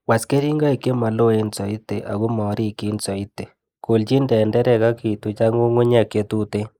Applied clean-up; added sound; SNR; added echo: neural mask model Resemble Enhance denoiser.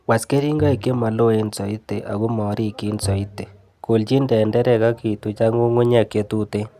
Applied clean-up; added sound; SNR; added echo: none; Bowed string instrument; 11 dB; none.